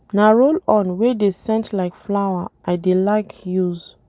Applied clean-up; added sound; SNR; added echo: none; none; none; none.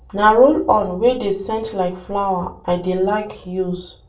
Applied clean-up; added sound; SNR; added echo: none; none; none; reverberation time 0.3 s.